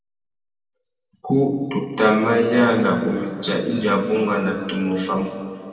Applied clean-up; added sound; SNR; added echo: none; none; none; reverberation time 2.2 s.